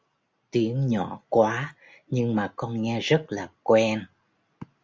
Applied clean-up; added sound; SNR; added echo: none; none; none; none.